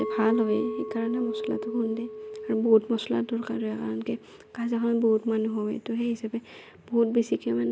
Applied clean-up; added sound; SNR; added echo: none; Chink, clink; 10 dB; none.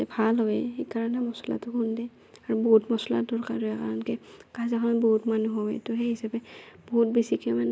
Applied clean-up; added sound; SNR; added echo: none; none; none; none.